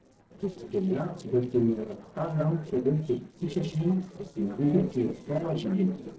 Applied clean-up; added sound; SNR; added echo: neural separator model SepFormer DNS4.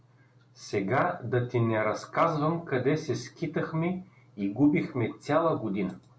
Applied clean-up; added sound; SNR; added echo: none; none; none; none.